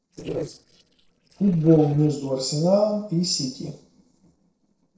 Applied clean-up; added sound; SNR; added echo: neural separator model SepFormer DNS4.